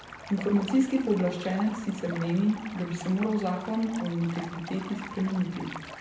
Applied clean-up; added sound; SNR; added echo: none; Stream; 13 dB; reverberation time 0.7 s.